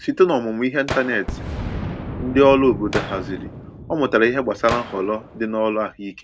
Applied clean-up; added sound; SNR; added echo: none; Gunshot, gunfire + Boom; 10 dB; none.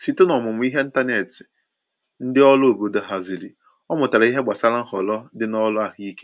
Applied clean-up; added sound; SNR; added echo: none; none; none; none.